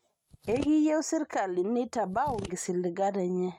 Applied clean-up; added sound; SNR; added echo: neural mask model RNNoise.